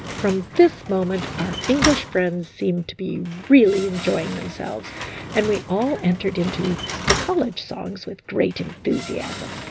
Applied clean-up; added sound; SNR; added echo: none; Slam; 9 dB; none.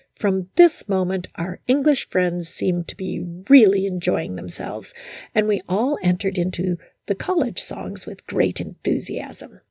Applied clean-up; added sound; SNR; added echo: none; none; none; none.